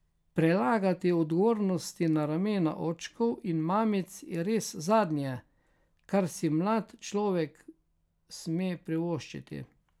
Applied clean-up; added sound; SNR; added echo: none; none; none; none.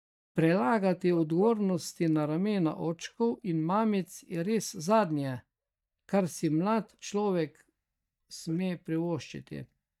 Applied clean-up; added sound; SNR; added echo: neural mask model DeepFilterNet 3.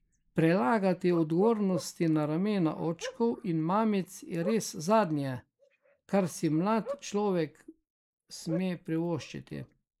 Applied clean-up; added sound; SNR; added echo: neural mask model Resemble Enhance denoiser.